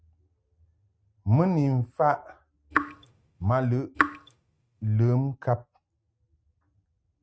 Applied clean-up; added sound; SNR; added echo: neural mask model RNNoise.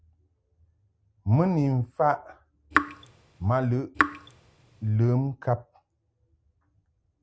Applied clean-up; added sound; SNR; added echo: none; Raindrop / Drip; 2 dB; none.